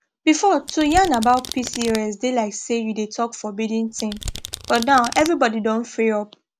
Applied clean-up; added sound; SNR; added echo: none; Domestic sounds, home sounds; 12 dB; none.